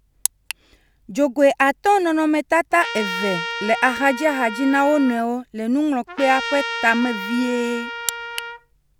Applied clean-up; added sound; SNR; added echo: none; Trumpet; 9 dB; none.